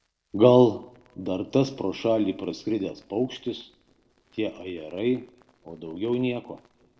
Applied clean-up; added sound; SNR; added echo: neural separator model SepFormer DNS4.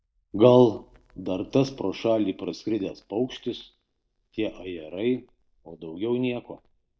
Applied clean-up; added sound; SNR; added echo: neural mask model DeepFilterNet 3.